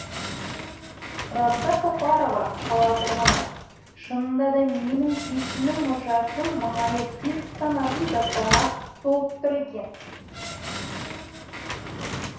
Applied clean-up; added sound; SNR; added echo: none; Slam; 5 dB; reverberation time 0.7 s.